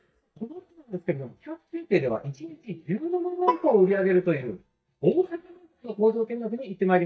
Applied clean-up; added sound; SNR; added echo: neural mask model DeepFilterNet 3.